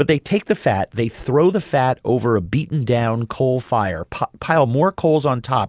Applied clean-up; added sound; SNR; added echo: none; none; none; none.